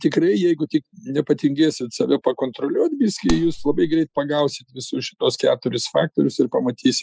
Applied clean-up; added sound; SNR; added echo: classical method spectral subtraction.